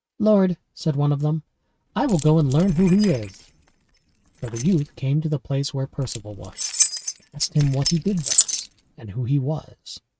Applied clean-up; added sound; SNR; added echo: neural mask model RNNoise.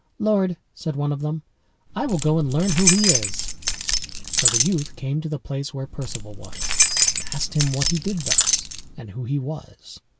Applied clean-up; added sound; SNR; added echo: none; Keys jangling; -3 dB; none.